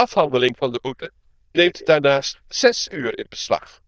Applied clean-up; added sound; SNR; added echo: neural diffusion model UNIVERSE++.